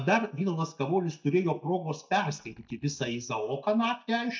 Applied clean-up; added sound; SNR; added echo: neural mask model DeepFilterNet 3.